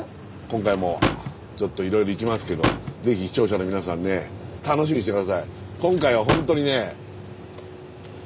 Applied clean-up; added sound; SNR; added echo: none; Drawer open or close / Wood; 5 dB; none.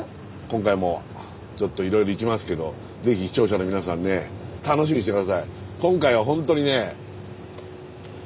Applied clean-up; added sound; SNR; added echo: none; none; none; none.